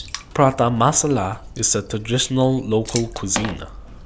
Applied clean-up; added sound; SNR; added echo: none; Water / Splash, splatter; 14 dB; none.